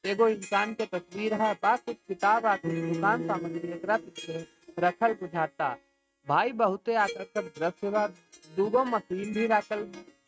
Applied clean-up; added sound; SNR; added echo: neural mask model RNNoise.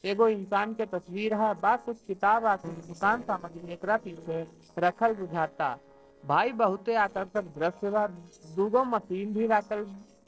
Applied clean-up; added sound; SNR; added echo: neural separator model SepFormer DNS4.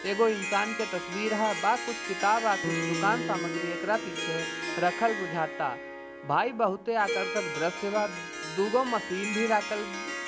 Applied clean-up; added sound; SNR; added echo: none; Electric guitar + Harp; 5 dB; none.